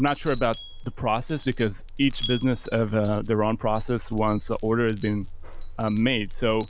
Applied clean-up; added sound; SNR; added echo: none; Glass; 9 dB; none.